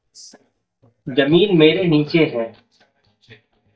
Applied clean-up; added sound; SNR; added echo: neural mask model DeepFilterNet 3.